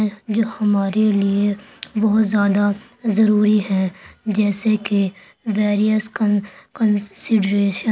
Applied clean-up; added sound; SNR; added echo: none; none; none; none.